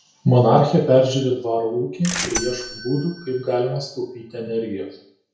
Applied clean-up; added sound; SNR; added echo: none; Bell / Mechanisms; 12 dB; reverberation time 0.5 s.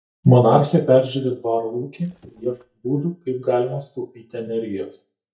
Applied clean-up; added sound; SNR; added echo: neural mask model DeepFilterNet 3.